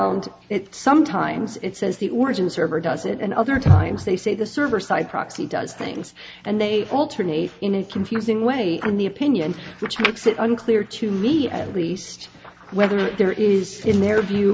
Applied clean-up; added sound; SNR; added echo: none; none; none; none.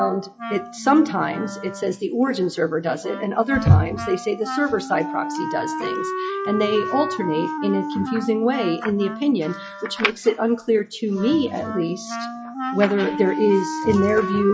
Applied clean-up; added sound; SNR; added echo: classical method log-MMSE.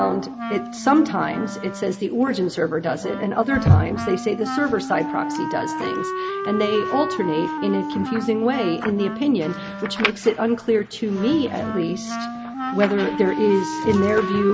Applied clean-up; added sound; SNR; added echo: none; Wind instrument, woodwind instrument; 7 dB; none.